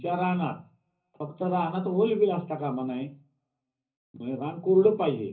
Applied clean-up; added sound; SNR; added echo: none; none; none; reverberation time 0.5 s.